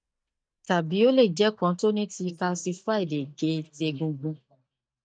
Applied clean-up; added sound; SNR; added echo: neural mask model DeepFilterNet 3.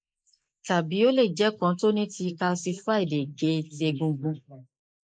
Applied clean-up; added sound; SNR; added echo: neural mask model Resemble Enhance denoiser.